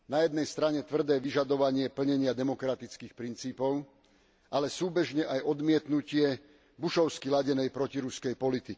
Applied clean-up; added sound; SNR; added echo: none; none; none; none.